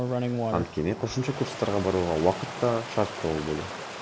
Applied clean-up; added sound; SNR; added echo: none; Stream; 5 dB; none.